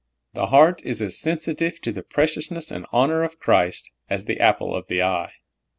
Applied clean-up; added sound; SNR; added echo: none; none; none; none.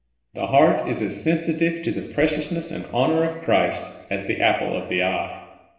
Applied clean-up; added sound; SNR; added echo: none; none; none; reverberation time 1.1 s.